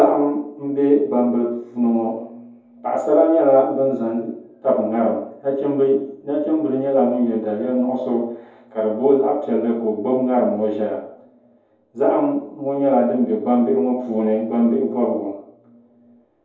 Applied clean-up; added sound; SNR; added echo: none; none; none; reverberation time 0.7 s.